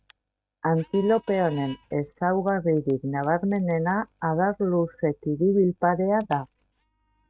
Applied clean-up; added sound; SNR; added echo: neural mask model RNNoise.